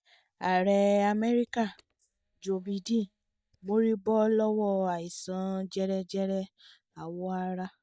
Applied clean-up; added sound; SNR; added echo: neural mask model DeepFilterNet 3.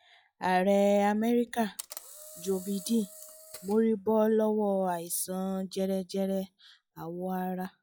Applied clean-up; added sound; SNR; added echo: classical method log-MMSE.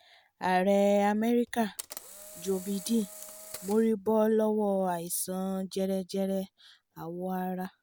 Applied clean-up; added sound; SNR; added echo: none; Camera; 18 dB; none.